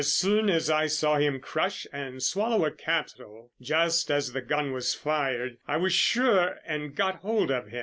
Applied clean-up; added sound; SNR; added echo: none; none; none; none.